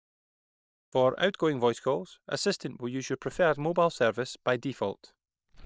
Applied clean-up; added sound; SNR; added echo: neural mask model DeepFilterNet 3.